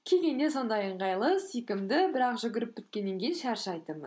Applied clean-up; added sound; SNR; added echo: none; none; none; none.